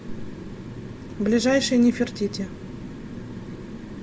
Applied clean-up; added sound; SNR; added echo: none; none; none; none.